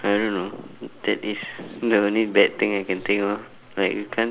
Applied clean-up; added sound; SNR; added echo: none; none; none; none.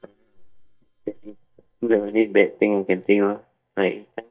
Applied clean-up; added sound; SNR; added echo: neural mask model DeepFilterNet 3.